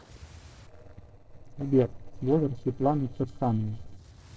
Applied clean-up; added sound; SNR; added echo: neural separator model SepFormer DNS4.